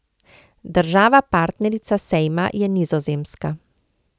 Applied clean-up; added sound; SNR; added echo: none; none; none; none.